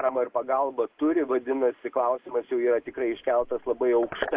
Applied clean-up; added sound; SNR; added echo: neural mask model Resemble Enhance denoiser.